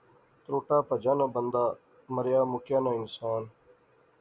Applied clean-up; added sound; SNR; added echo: none; none; none; none.